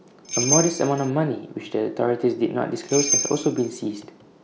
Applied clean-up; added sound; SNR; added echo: none; Bell; 1 dB; none.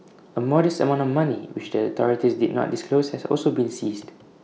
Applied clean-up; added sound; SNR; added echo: none; none; none; none.